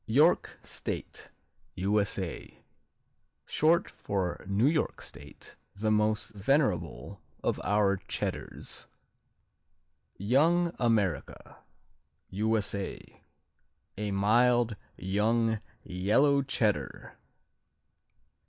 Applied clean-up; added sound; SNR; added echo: none; none; none; none.